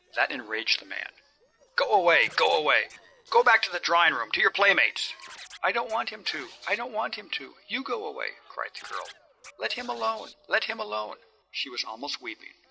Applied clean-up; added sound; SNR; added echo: neural separator model SepFormer DNS4.